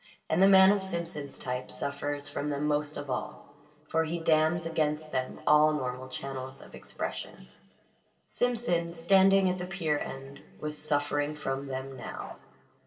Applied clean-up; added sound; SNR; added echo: none; Bark; 15 dB; reverberation time 2.1 s.